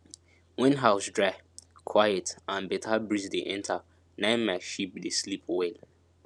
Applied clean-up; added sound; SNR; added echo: none; none; none; none.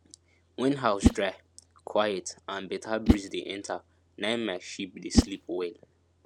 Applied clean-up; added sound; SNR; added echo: none; Whoosh, swoosh, swish; -1 dB; none.